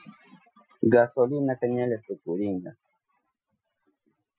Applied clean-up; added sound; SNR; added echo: classical method Wiener filter.